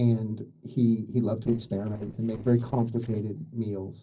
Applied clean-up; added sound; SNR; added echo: neural separator model SepFormer DNS4.